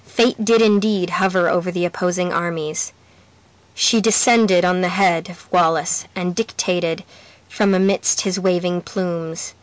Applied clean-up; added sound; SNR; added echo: none; none; none; none.